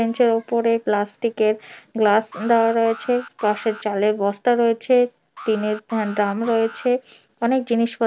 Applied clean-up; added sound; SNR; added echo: none; Alarm; 18 dB; none.